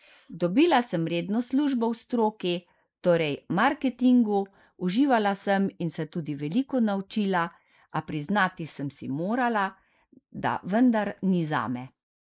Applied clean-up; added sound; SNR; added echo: neural mask model Resemble Enhance denoiser.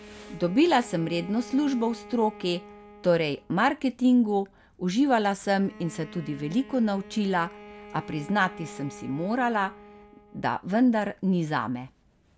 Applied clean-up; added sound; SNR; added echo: none; Bowed string instrument; 20 dB; none.